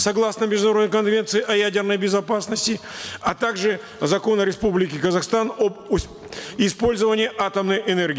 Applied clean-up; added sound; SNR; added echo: none; none; none; none.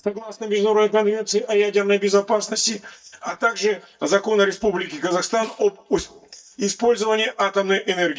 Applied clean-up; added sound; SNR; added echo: neural mask model DeepFilterNet 3.